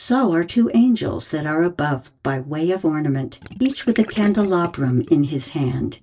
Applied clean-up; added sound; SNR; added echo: neural separator model SepFormer DNS4.